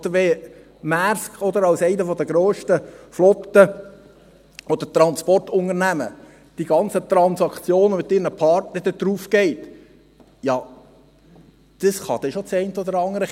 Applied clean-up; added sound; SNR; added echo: none; none; none; none.